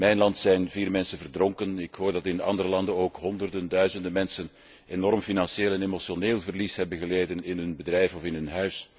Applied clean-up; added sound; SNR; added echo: none; none; none; none.